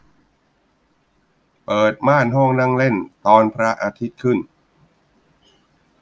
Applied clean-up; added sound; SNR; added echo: none; none; none; none.